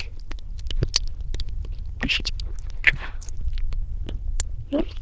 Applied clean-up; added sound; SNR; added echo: neural diffusion model UNIVERSE++.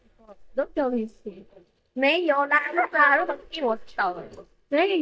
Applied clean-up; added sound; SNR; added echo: neural mask model DeepFilterNet 3.